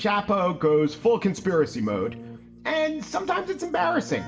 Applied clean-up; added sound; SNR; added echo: none; Keyboard (musical); 20 dB; reverberation time 1.0 s.